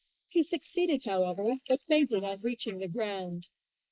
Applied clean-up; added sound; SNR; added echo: neural mask model Resemble Enhance denoiser.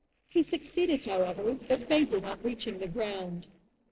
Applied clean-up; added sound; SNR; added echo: neural separator model SepFormer DNS4.